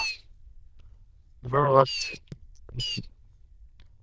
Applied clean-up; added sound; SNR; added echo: neural diffusion model UNIVERSE++.